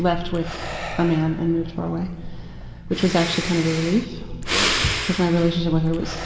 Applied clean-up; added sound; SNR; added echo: none; Breathing; 5 dB; reverberation time 2.2 s.